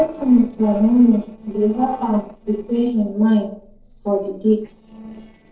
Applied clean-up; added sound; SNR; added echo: neural separator model SepFormer DNS4.